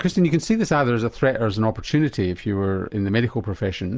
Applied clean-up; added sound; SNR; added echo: none; none; none; none.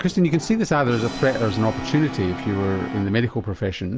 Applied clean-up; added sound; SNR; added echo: none; Brass instrument; 11 dB; none.